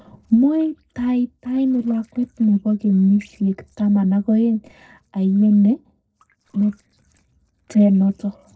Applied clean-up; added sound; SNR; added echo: neural separator model SepFormer DNS4.